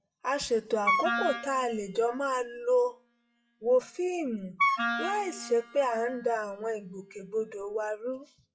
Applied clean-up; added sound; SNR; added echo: classical method WPE with log-MMSE.